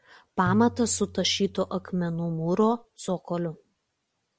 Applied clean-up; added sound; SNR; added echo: none; Tabla; 13 dB; none.